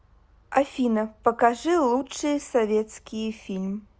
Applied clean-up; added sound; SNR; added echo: none; none; none; none.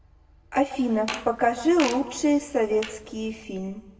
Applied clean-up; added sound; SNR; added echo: none; Fart; 13 dB; reverberation time 0.9 s.